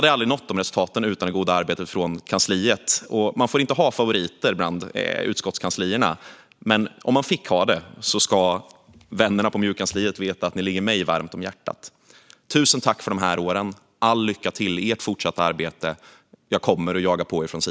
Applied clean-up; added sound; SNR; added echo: none; none; none; none.